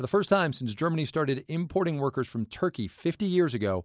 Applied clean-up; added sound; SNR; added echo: none; none; none; none.